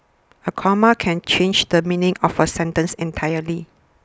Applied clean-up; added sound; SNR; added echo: none; none; none; none.